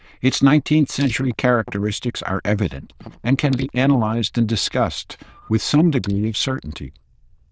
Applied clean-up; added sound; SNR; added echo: neural diffusion model UNIVERSE++.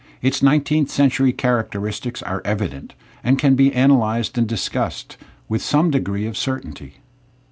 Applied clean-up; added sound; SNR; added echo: none; none; none; none.